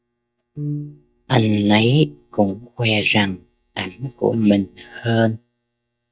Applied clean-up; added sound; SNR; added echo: neural mask model DeepFilterNet 3.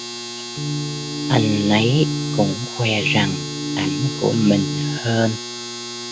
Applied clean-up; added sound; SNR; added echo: none; Domestic sounds, home sounds + Organ; 3 dB; none.